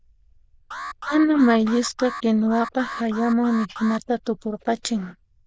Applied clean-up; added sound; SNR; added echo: neural diffusion model UNIVERSE++.